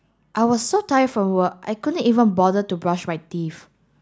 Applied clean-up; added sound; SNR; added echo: none; none; none; none.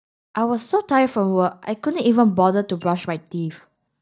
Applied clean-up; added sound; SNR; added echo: neural mask model DeepFilterNet 3.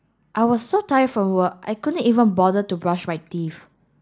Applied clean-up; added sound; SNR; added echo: neural mask model Resemble Enhance denoiser.